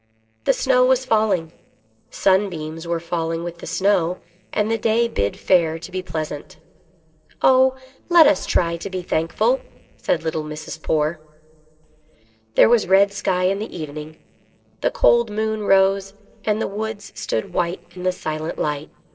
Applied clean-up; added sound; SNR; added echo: neural separator model SepFormer DNS4.